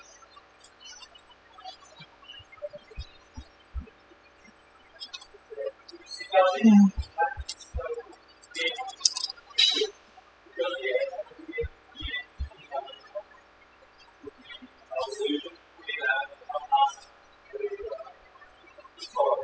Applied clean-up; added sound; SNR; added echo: classical method spectral subtraction.